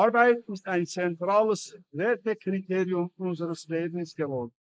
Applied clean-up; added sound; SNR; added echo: neural mask model Resemble Enhance denoiser.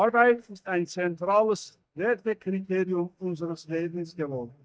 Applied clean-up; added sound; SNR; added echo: neural mask model DeepFilterNet 3.